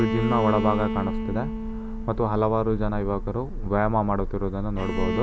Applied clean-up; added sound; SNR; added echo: none; Bowed string instrument; 6 dB; none.